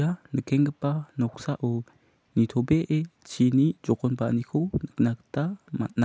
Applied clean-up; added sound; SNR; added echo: none; none; none; none.